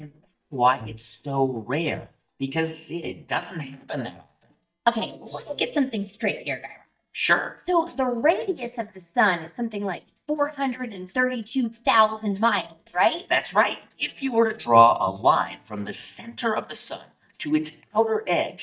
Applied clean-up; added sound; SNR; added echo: neural mask model DeepFilterNet 3.